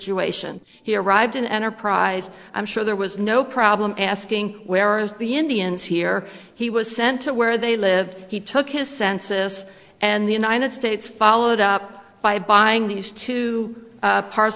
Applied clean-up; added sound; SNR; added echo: neural separator model SepFormer DNS4.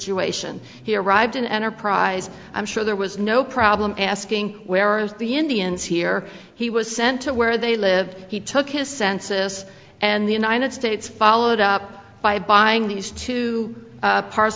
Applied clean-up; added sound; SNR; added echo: none; none; none; none.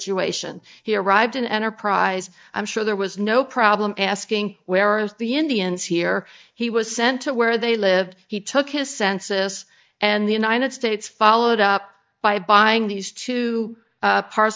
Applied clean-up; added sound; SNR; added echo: neural mask model DeepFilterNet 3.